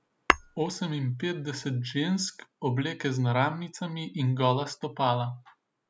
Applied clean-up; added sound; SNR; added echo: none; Tap / Hammer; 4 dB; none.